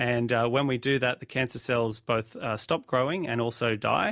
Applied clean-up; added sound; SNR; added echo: none; none; none; none.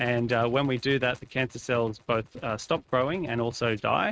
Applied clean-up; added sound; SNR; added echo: neural mask model RNNoise.